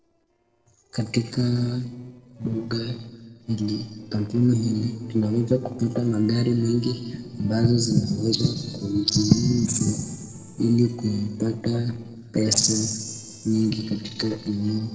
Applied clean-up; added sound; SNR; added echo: neural separator model SepFormer DNS4.